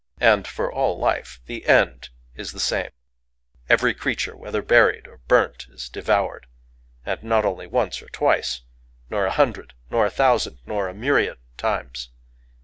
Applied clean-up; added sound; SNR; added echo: none; none; none; none.